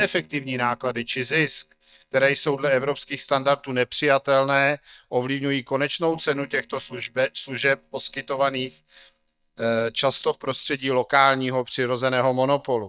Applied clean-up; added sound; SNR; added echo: neural mask model DeepFilterNet 3.